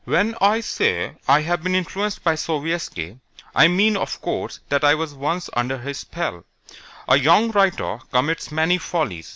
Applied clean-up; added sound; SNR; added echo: none; none; none; none.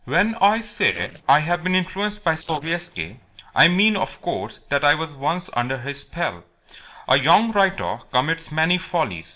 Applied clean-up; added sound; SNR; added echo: neural separator model SepFormer DNS4.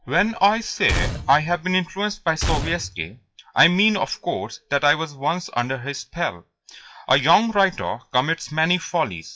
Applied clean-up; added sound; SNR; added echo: classical method WPE with log-MMSE.